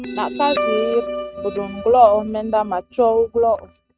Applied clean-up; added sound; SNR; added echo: neural mask model RNNoise.